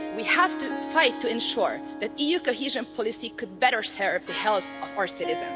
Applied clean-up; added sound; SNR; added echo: none; Harp; 9 dB; none.